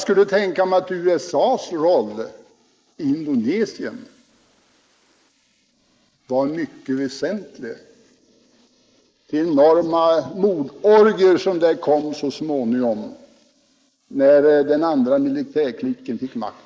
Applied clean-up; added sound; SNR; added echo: neural mask model Resemble Enhance denoiser.